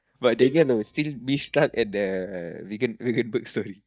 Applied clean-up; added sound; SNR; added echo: neural mask model DeepFilterNet 3.